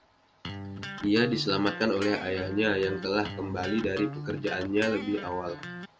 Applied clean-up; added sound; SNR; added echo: none; Electric guitar; 10 dB; none.